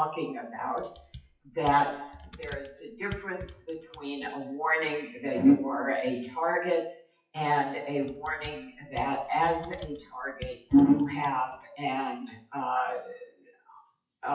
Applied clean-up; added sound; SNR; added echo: classical method WPE with log-MMSE.